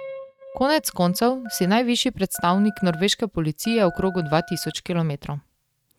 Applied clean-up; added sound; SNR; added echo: neural mask model RNNoise.